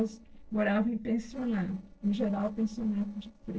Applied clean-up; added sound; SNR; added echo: neural separator model SepFormer DNS4.